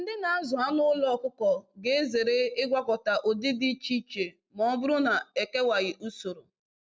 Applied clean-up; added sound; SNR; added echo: none; none; none; none.